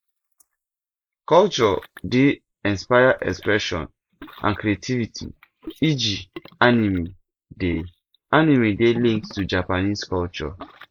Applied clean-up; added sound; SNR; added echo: neural mask model Resemble Enhance denoiser.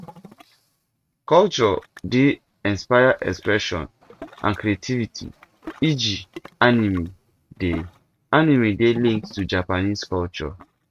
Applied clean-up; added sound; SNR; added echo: neural mask model RNNoise.